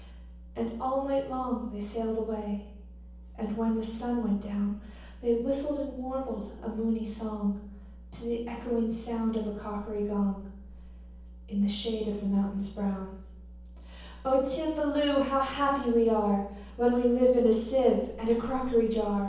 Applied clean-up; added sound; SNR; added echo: none; none; none; reverberation time 0.9 s.